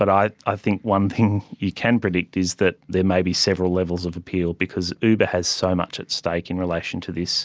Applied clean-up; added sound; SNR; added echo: none; none; none; none.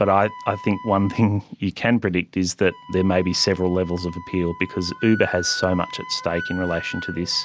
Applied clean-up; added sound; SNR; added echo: none; Wind instrument, woodwind instrument; 14 dB; none.